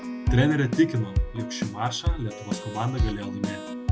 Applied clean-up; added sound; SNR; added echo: none; Keyboard (musical); 2 dB; none.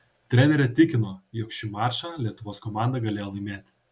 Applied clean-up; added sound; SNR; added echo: none; none; none; none.